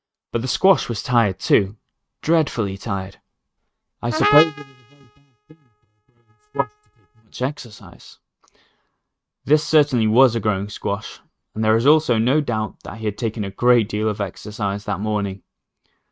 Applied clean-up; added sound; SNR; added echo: neural mask model RNNoise.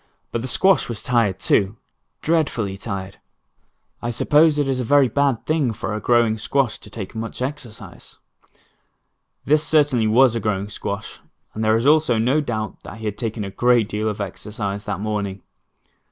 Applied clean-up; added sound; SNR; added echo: none; none; none; none.